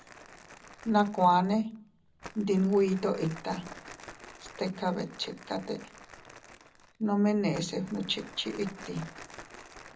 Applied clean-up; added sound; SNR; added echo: none; Crumpling, crinkling; 18 dB; reverberation time 0.4 s.